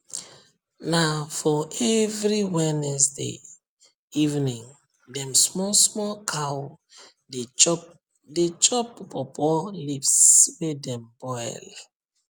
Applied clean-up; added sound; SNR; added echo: none; none; none; none.